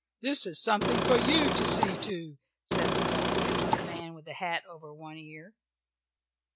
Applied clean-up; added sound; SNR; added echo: none; Engine / Car; -4 dB; none.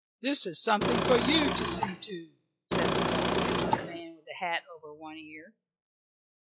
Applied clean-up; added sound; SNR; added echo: classical method log-MMSE.